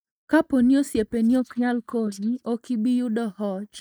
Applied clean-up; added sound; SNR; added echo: neural mask model DeepFilterNet 3.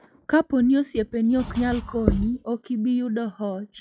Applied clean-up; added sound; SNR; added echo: classical method log-MMSE.